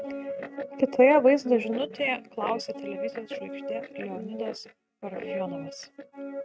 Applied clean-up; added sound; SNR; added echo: neural mask model RNNoise.